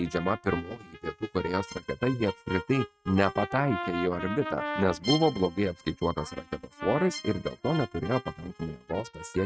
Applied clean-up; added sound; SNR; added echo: neural mask model RNNoise.